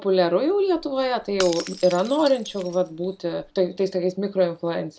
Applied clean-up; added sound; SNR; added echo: none; Shatter / Crushing; 16 dB; none.